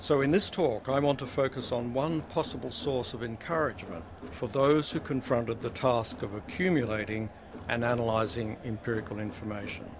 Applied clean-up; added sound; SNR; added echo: none; Crowd; 14 dB; none.